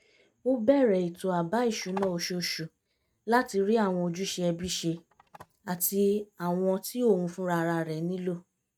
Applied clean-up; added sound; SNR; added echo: neural mask model RNNoise.